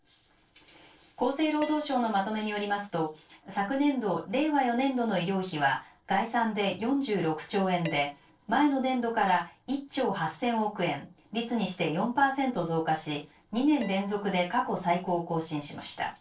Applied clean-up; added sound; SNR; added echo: neural separator model SepFormer DNS4.